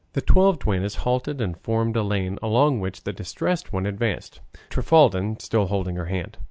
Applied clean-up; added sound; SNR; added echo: none; none; none; none.